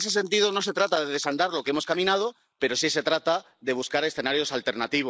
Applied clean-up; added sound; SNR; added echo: neural mask model Resemble Enhance denoiser.